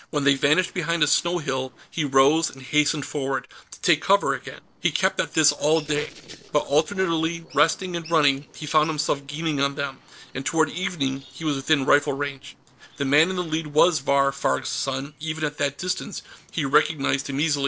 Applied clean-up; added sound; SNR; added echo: neural separator model SepFormer DNS4.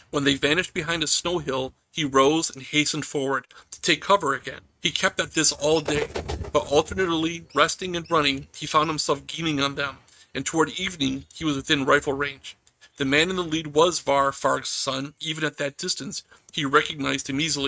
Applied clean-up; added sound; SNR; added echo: neural mask model RNNoise.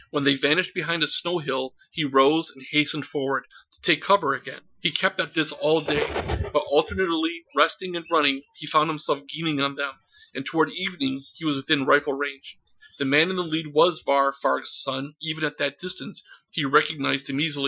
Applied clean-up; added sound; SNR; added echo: classical method Wiener filter.